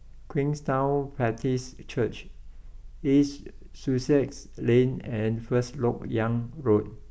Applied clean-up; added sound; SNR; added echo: none; none; none; none.